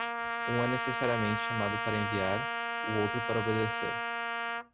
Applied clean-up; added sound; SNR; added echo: none; Trumpet; -1 dB; none.